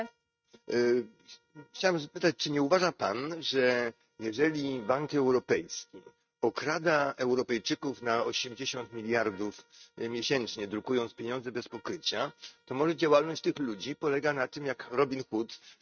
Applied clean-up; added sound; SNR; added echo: neural mask model RNNoise.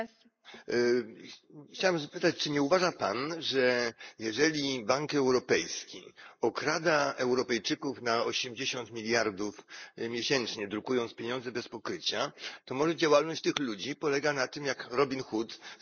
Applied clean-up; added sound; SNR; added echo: neural mask model Resemble Enhance denoiser.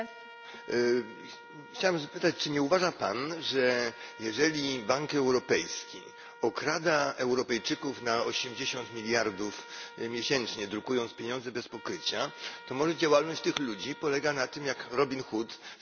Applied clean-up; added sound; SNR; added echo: none; Trumpet; 19 dB; none.